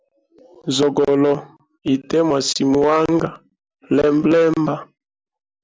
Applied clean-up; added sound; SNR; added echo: none; none; none; none.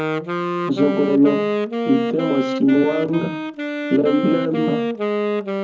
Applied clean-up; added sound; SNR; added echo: none; Wind instrument, woodwind instrument; 2 dB; reverberation time 0.4 s.